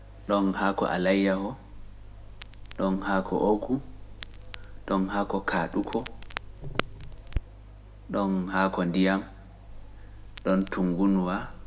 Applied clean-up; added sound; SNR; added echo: none; Crackle; 11 dB; reverberation time 0.7 s.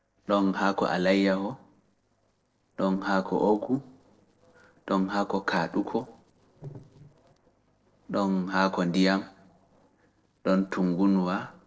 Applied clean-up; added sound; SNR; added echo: neural separator model SepFormer DNS4.